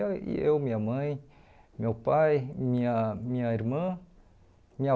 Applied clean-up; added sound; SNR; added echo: none; none; none; none.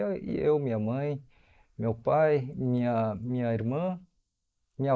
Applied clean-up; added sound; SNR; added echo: neural mask model Resemble Enhance denoiser.